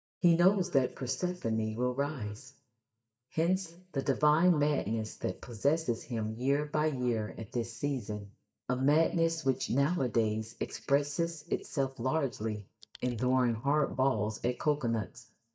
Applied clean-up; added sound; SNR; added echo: neural mask model DeepFilterNet 3.